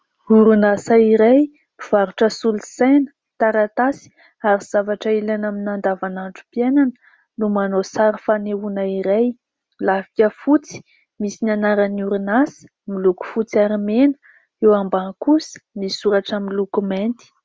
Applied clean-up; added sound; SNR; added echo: none; none; none; none.